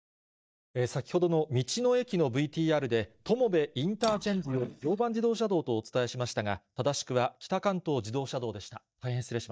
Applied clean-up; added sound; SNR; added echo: neural mask model DeepFilterNet 3.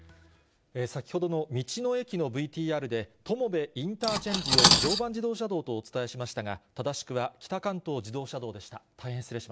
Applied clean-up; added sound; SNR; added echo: none; Cutlery, silverware; -4 dB; none.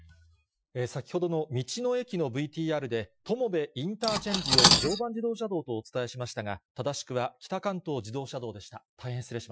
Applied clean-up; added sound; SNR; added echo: classical method Wiener filter.